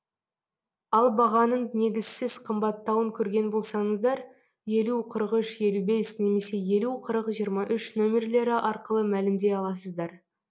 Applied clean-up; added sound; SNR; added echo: none; none; none; none.